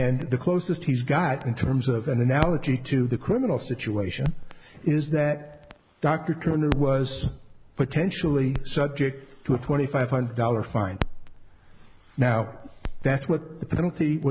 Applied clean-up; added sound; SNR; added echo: none; Crackle; 12 dB; none.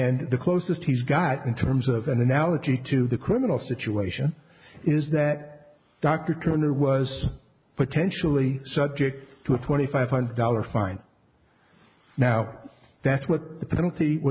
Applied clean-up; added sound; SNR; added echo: none; none; none; none.